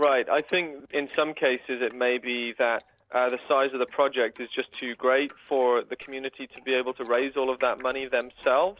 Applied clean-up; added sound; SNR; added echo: neural separator model SepFormer DNS4.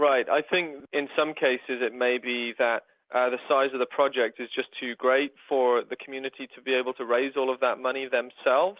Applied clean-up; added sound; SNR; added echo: none; none; none; none.